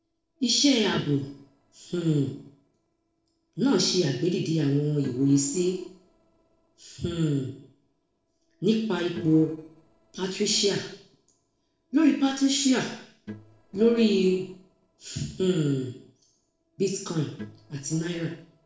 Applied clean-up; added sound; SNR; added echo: neural separator model SepFormer DNS4.